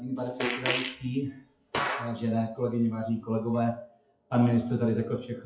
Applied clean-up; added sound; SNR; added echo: classical method WPE with log-MMSE.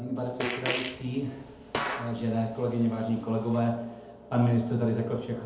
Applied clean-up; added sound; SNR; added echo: none; Fart; 8 dB; reverberation time 2.0 s.